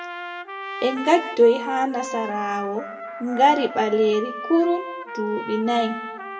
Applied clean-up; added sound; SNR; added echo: none; Trumpet; 11 dB; reverberation time 0.8 s.